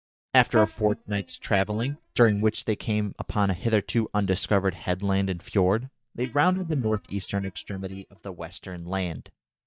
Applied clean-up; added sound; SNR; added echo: neural mask model DeepFilterNet 3.